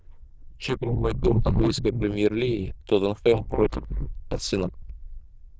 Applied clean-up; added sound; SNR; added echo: neural diffusion model UNIVERSE++.